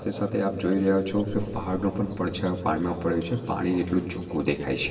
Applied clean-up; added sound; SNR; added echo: none; none; none; reverberation time 2.3 s.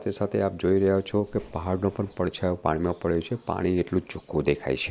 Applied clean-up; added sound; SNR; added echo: none; none; none; none.